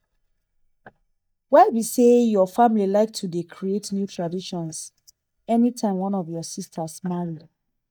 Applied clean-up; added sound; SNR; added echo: neural mask model DeepFilterNet 3.